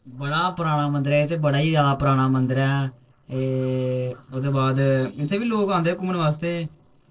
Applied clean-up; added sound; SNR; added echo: neural separator model SepFormer DNS4.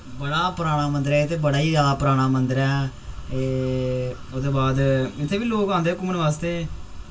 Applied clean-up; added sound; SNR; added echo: none; Crow; 19 dB; reverberation time 0.1 s.